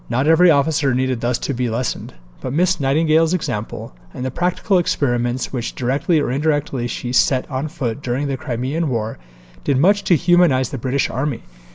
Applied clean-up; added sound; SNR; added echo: none; none; none; none.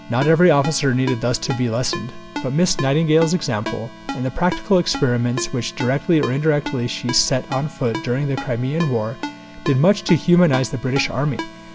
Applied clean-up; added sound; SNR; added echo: none; Ringtone; 12 dB; none.